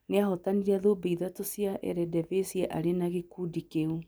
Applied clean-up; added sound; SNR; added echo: none; none; none; none.